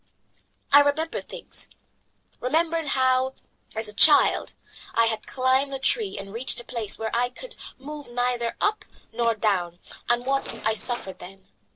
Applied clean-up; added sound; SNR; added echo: neural separator model SepFormer DNS4.